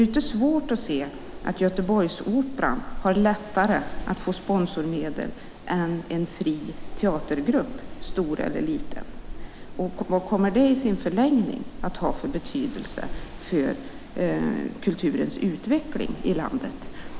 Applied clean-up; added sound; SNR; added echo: none; Wind; 9 dB; none.